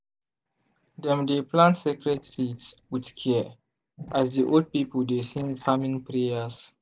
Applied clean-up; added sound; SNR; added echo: neural separator model SepFormer DNS4.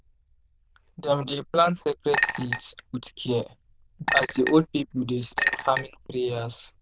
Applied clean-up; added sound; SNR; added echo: neural diffusion model UNIVERSE++.